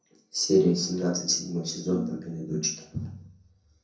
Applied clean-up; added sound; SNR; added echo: none; Brass instrument; 10 dB; reverberation time 0.6 s.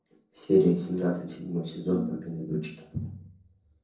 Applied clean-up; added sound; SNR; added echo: neural separator model SepFormer DNS4.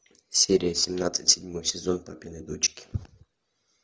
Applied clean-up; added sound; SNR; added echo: none; none; none; none.